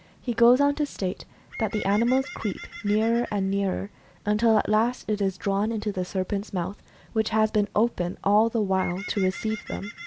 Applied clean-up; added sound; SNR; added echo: none; Bird; 19 dB; none.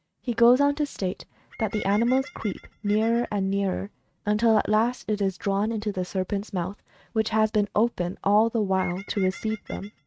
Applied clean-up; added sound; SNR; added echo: neural mask model RNNoise.